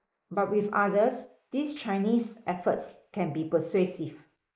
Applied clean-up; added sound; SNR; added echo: neural mask model Resemble Enhance denoiser.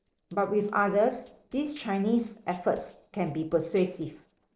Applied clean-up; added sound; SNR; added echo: neural separator model SepFormer DNS4.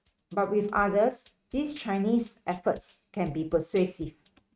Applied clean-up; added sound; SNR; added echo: neural mask model RNNoise.